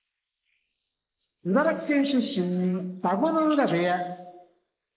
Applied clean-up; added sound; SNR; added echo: neural mask model Resemble Enhance denoiser.